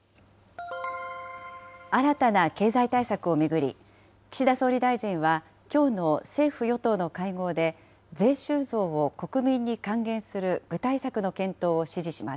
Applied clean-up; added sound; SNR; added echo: none; none; none; none.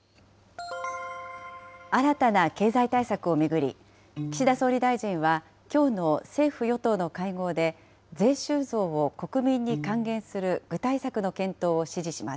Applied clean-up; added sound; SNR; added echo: none; Piano; 11 dB; none.